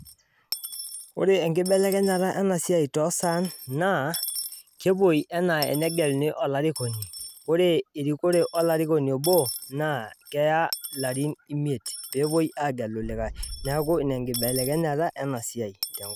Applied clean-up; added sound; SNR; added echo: none; Coin (dropping) / Dishes, pots, and pans + Boom; 12 dB; none.